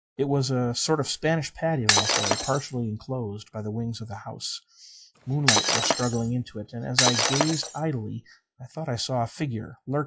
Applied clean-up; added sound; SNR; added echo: classical method log-MMSE.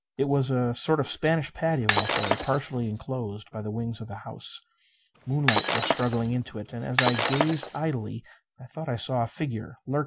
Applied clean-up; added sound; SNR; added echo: none; Shatter; -2 dB; none.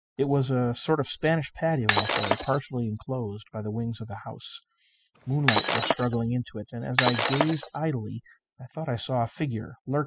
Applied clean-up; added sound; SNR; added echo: classical method spectral subtraction.